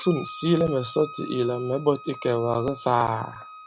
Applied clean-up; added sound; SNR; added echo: none; Bowed string instrument; 16 dB; none.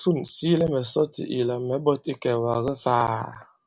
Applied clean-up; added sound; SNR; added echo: none; none; none; none.